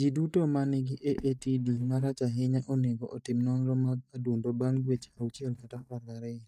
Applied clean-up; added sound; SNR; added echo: neural mask model DeepFilterNet 3.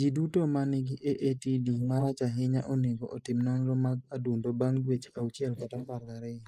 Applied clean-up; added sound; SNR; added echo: neural mask model Resemble Enhance denoiser.